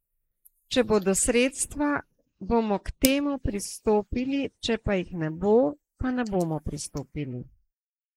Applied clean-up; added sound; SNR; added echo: neural mask model Resemble Enhance denoiser.